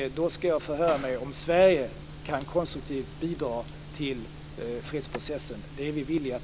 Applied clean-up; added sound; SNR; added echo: none; Crack; 20 dB; none.